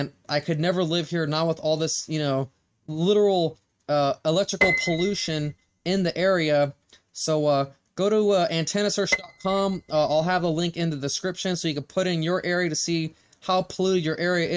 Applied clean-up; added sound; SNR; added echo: neural mask model RNNoise.